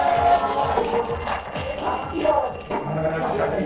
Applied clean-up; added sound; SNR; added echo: neural separator model SepFormer DNS4.